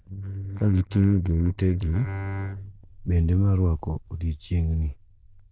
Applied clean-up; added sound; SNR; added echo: neural diffusion model UNIVERSE++.